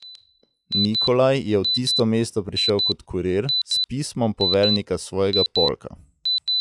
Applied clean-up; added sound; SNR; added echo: classical method log-MMSE.